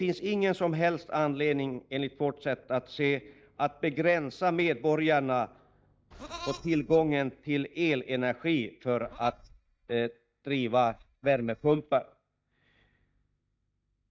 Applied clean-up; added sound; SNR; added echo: neural mask model DeepFilterNet 3.